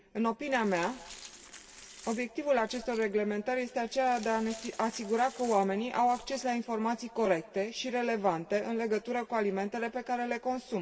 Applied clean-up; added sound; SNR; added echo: none; Glass; 20 dB; reverberation time 2.3 s.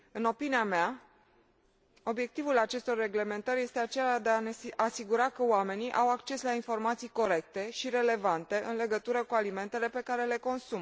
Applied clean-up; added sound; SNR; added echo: none; none; none; none.